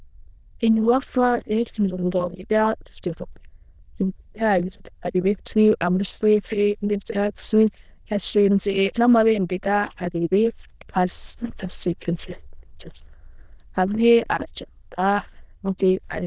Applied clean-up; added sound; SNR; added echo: neural diffusion model UNIVERSE++.